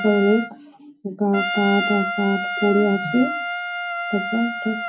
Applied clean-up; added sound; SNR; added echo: none; Trumpet; 5 dB; reverberation time 0.3 s.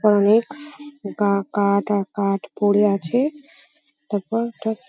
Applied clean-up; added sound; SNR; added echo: none; none; none; none.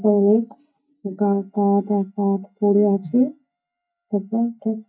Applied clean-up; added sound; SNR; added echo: neural mask model DeepFilterNet 3.